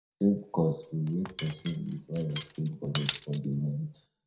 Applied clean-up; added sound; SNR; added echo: none; Cutlery, silverware; 4 dB; reverberation time 0.4 s.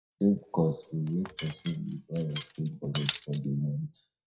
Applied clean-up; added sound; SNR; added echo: classical method WPE with log-MMSE.